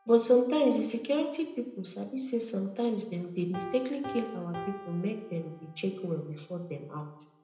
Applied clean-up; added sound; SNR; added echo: none; Piano; 17 dB; reverberation time 0.7 s.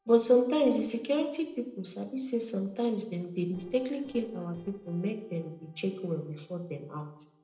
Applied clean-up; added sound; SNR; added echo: neural separator model SepFormer DNS4.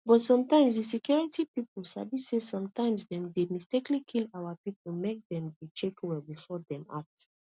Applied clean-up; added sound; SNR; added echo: none; none; none; none.